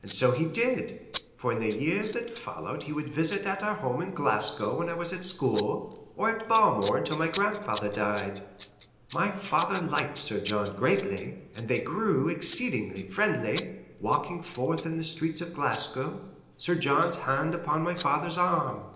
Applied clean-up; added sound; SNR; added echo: none; Scissors; 19 dB; reverberation time 0.8 s.